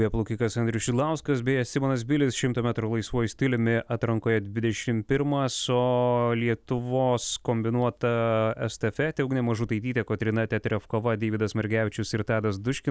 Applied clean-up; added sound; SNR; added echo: none; none; none; none.